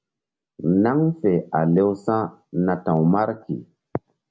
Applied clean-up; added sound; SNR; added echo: none; none; none; none.